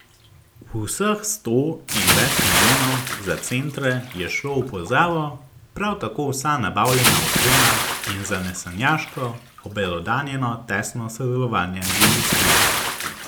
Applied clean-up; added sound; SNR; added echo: none; Bathtub (filling or washing) / Splash, splatter; 0 dB; none.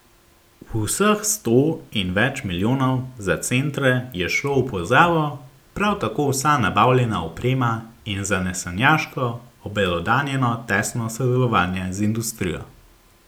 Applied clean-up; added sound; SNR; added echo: none; none; none; none.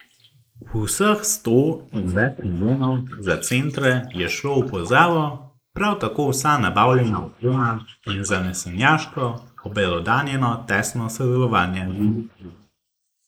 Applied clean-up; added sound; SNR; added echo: neural mask model Resemble Enhance denoiser.